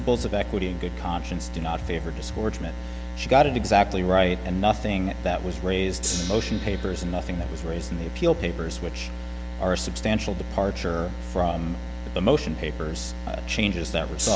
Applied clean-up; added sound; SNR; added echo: none; Gong; 17 dB; none.